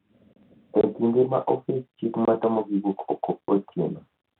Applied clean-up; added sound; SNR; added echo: none; none; none; none.